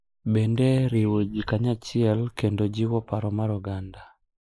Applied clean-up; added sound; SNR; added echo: neural mask model Resemble Enhance denoiser.